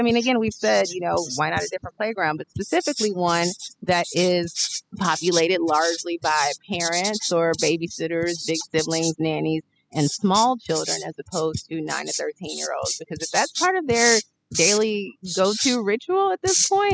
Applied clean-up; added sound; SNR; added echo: classical method spectral subtraction.